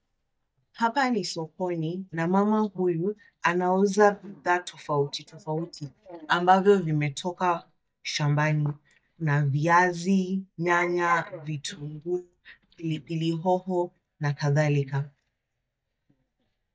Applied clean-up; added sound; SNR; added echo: neural mask model DeepFilterNet 3.